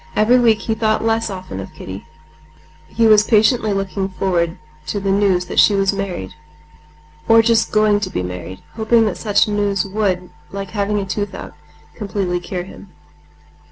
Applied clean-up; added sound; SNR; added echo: none; none; none; none.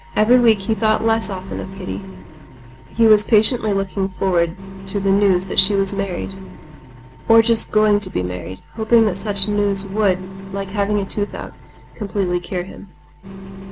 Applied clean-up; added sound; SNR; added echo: none; Engine; 15 dB; none.